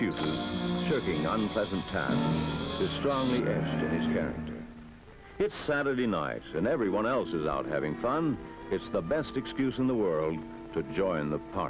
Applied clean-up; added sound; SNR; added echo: none; Camera; 12 dB; none.